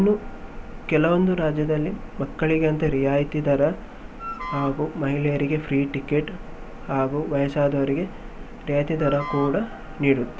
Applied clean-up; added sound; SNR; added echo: none; Wind instrument, woodwind instrument; 18 dB; none.